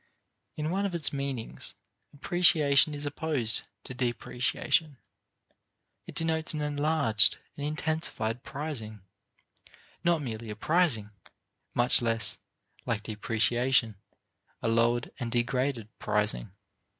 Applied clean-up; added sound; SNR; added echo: none; none; none; none.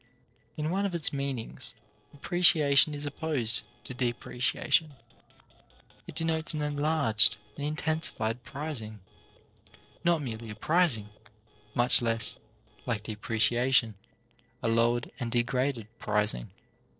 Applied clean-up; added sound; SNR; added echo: neural separator model SepFormer DNS4.